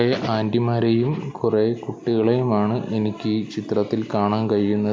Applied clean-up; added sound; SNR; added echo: none; none; none; none.